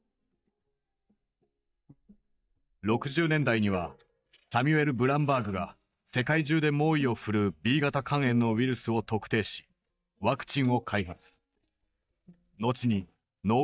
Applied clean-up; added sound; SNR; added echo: neural mask model DeepFilterNet 3.